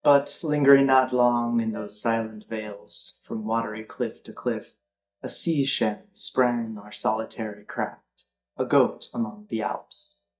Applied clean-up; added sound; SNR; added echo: neural mask model DeepFilterNet 3.